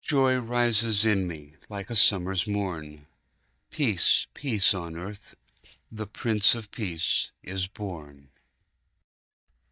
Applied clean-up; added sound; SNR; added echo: neural mask model DeepFilterNet 3.